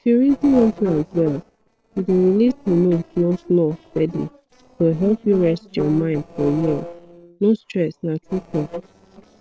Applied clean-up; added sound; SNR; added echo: neural separator model SepFormer DNS4.